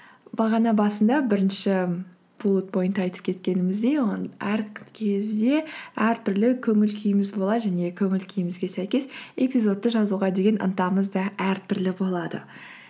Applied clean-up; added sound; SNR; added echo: none; none; none; none.